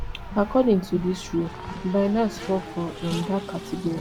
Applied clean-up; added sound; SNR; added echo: none; Race car, auto racing; 10 dB; none.